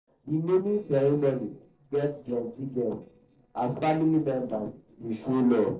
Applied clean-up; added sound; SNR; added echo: neural separator model SepFormer DNS4.